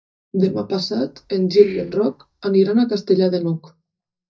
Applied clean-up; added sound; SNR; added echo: neural mask model DeepFilterNet 3.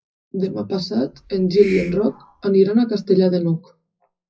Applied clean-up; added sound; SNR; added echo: classical method WPE with log-MMSE.